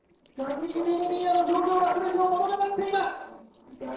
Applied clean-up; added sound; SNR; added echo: neural separator model SepFormer DNS4.